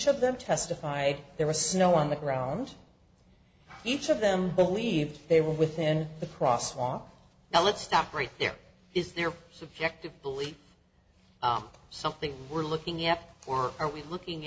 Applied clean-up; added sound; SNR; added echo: none; none; none; none.